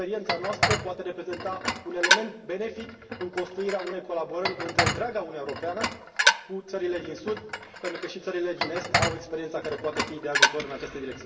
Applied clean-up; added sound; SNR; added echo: none; Dishes, pots, and pans; -3 dB; reverberation time 2.9 s.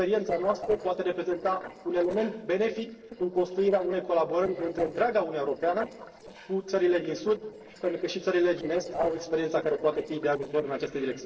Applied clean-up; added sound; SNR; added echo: neural separator model SepFormer DNS4.